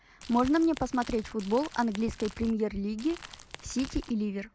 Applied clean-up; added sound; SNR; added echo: none; Crumpling, crinkling / Crackle; 17 dB; none.